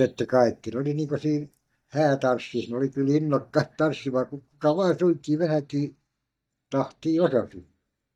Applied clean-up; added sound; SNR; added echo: neural mask model DeepFilterNet 3.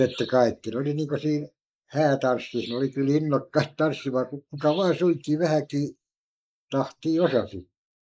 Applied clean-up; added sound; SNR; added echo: neural mask model Resemble Enhance denoiser.